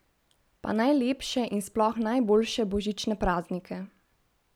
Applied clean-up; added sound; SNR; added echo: none; none; none; none.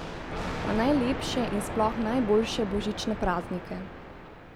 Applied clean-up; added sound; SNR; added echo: none; Thunder; 6 dB; none.